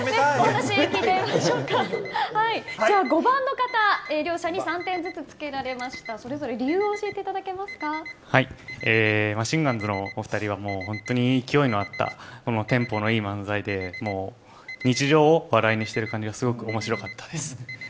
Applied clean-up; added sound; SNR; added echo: none; Alarm; 17 dB; none.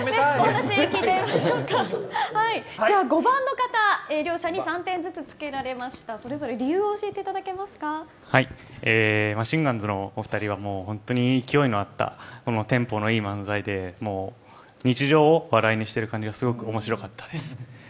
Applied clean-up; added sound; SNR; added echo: none; none; none; none.